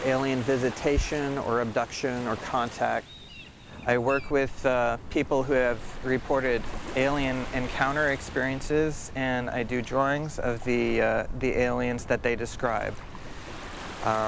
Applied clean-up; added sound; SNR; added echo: none; Waves, surf; 10 dB; none.